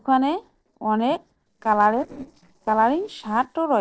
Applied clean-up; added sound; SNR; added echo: neural separator model SepFormer DNS4.